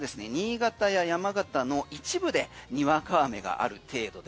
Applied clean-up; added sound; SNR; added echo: none; none; none; none.